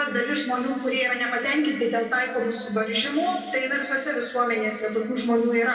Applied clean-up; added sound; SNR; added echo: none; none; none; reverberation time 2.2 s.